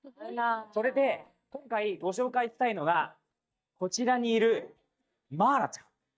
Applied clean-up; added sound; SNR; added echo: neural mask model DeepFilterNet 3.